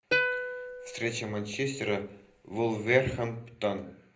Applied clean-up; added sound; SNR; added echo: none; Plucked string instrument; 3 dB; reverberation time 0.5 s.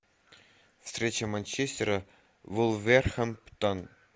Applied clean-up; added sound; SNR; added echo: none; none; none; none.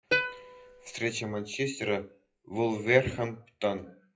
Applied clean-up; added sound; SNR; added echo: classical method WPE with log-MMSE.